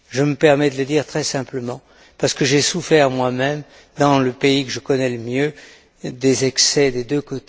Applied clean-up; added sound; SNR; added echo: none; none; none; none.